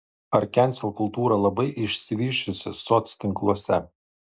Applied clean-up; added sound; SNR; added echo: none; none; none; none.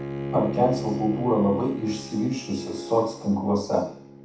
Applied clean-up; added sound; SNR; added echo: none; Bowed string instrument; 8 dB; reverberation time 0.7 s.